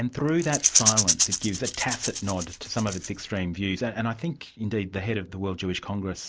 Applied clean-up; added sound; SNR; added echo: none; Rattle / Rattle (instrument); -2 dB; none.